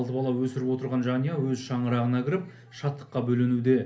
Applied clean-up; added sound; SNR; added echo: none; none; none; reverberation time 0.3 s.